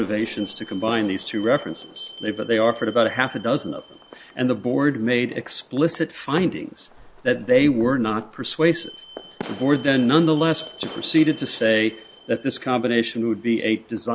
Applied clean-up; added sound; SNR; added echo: none; Bell + Fireworks; 17 dB; none.